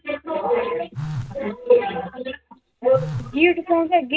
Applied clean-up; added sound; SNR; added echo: none; Telephone; 12 dB; reverberation time 0.2 s.